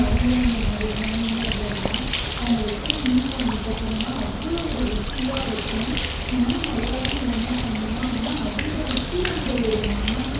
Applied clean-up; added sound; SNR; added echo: none; Bird; -1 dB; reverberation time 0.8 s.